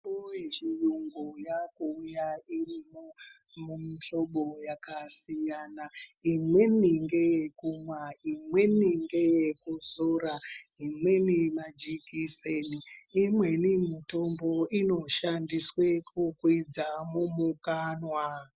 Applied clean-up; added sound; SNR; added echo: none; none; none; none.